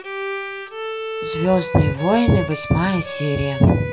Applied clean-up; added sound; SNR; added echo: none; Bowed string instrument; 9 dB; reverberation time 0.3 s.